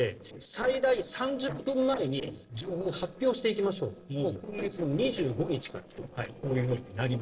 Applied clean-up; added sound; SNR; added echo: neural separator model SepFormer DNS4.